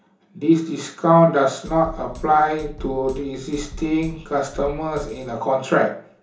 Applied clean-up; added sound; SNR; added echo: none; Drum kit; 15 dB; reverberation time 0.6 s.